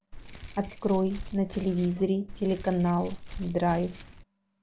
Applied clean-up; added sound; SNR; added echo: none; Keys jangling; 12 dB; none.